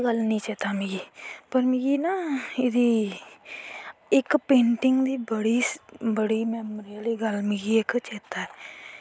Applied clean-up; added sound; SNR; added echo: none; none; none; none.